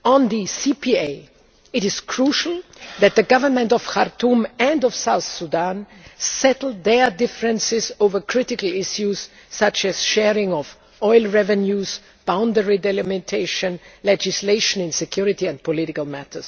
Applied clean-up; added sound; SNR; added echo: none; none; none; none.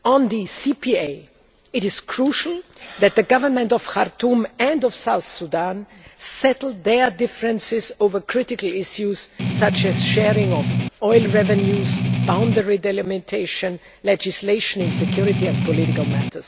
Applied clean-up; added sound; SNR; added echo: none; Strum; 0 dB; none.